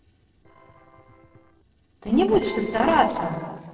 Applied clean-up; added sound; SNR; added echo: neural separator model SepFormer DNS4.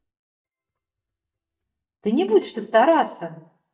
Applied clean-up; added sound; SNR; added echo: neural mask model DeepFilterNet 3.